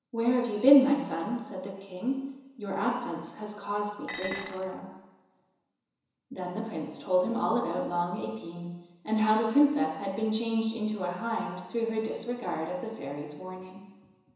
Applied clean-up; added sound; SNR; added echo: none; Dishes, pots, and pans; 11 dB; reverberation time 1.0 s.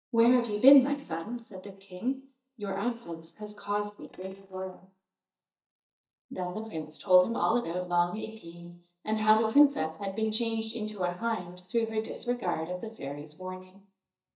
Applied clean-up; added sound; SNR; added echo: neural mask model DeepFilterNet 3.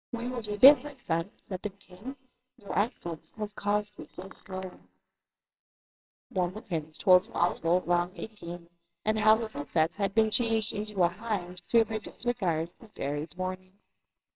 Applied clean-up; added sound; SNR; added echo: neural separator model SepFormer WHAMR!.